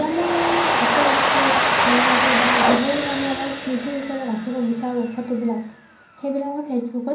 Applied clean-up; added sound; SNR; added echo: none; Domestic sounds, home sounds; -2 dB; reverberation time 0.6 s.